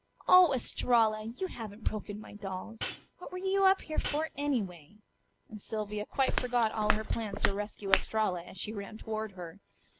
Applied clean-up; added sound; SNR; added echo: none; Walk, footsteps + Hi-hat; 1 dB; none.